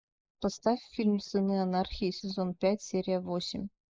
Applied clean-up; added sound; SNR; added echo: neural mask model Resemble Enhance denoiser.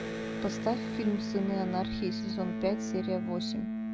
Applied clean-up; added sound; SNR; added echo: none; Electric guitar; 1 dB; none.